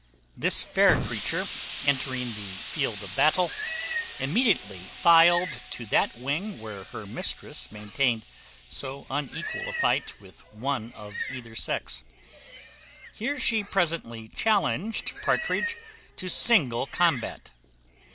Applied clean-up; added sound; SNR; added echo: none; Explosion + Livestock, farm animals, working animals; 9 dB; none.